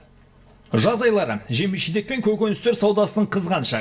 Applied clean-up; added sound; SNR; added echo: none; none; none; reverberation time 0.5 s.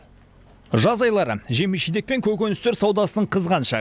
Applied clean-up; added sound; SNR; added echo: none; none; none; none.